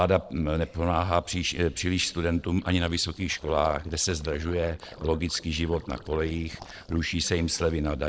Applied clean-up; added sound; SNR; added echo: neural separator model SepFormer DNS4.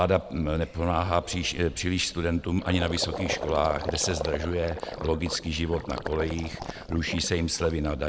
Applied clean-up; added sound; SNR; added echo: none; Gurgling; 10 dB; none.